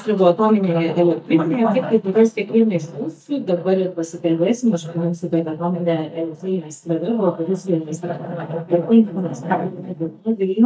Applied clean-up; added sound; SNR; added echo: neural mask model DeepFilterNet 3.